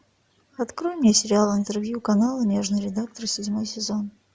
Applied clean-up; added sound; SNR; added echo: none; none; none; none.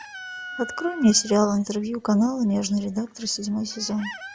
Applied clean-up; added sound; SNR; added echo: none; Chicken, rooster; 16 dB; none.